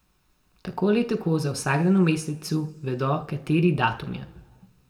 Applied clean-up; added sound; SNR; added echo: none; none; none; reverberation time 0.8 s.